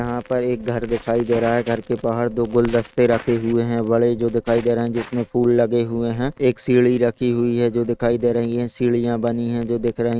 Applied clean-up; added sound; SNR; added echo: neural mask model RNNoise.